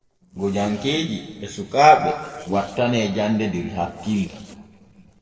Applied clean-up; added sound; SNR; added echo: neural separator model SepFormer DNS4.